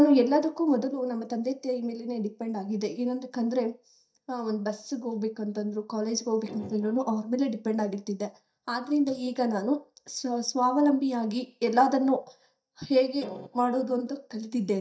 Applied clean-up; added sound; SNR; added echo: neural mask model DeepFilterNet 3.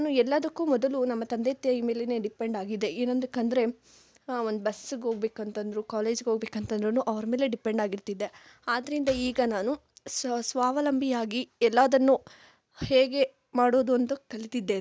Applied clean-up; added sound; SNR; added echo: none; none; none; none.